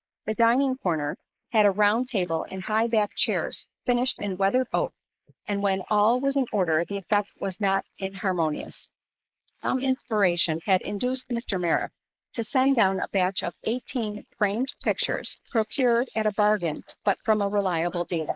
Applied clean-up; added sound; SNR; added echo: neural mask model Resemble Enhance denoiser.